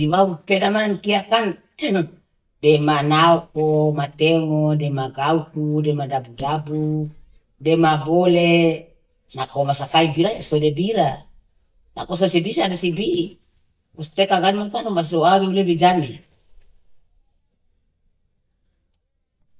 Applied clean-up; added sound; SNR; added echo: neural mask model DeepFilterNet 3.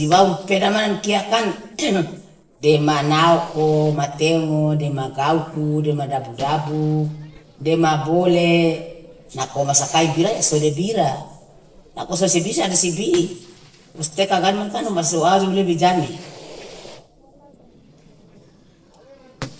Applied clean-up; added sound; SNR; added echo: neural separator model SepFormer DNS4.